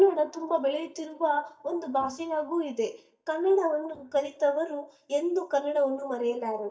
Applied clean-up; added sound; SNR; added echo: neural mask model DeepFilterNet 3.